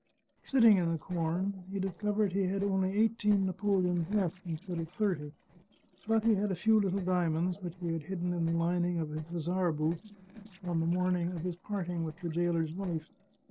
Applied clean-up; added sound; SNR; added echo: neural separator model SepFormer DNS4.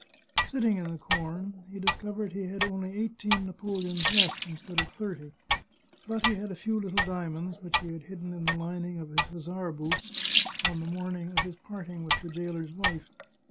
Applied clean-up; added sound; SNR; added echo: none; Clock + Sink (filling or washing) / Water tap, faucet; 0 dB; none.